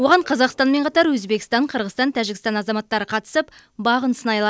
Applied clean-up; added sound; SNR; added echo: none; none; none; none.